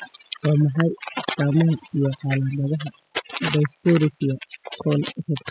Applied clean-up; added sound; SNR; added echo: classical method spectral subtraction.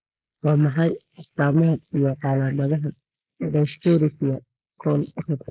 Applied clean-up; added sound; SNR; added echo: neural mask model Resemble Enhance denoiser.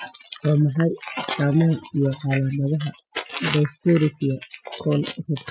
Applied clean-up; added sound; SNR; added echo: classical method Wiener filter.